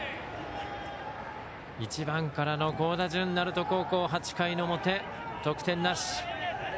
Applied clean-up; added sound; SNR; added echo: none; none; none; none.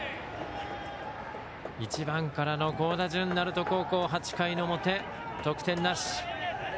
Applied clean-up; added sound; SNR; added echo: none; Hammer / Wood; 16 dB; none.